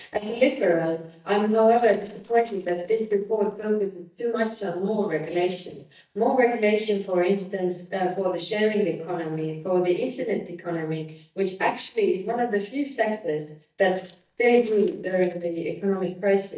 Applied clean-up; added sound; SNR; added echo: neural mask model DeepFilterNet 3.